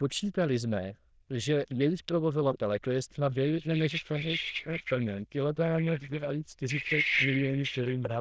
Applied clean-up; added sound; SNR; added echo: neural diffusion model UNIVERSE++.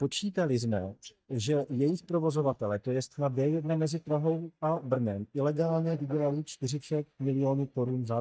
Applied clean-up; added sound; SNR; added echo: neural mask model DeepFilterNet 3.